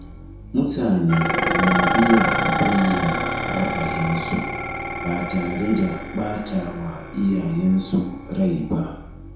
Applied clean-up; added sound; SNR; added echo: none; Dishes, pots, and pans; 3 dB; reverberation time 0.7 s.